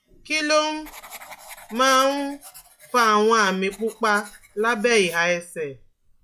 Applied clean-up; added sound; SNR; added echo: classical method log-MMSE.